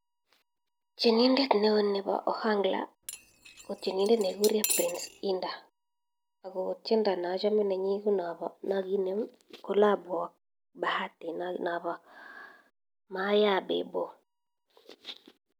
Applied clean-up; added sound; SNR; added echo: none; Cutlery, silverware / Dishes, pots, and pans; 7 dB; none.